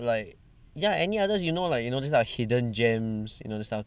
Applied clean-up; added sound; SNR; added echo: none; none; none; none.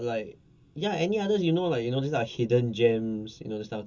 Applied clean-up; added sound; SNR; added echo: none; none; none; reverberation time 0.2 s.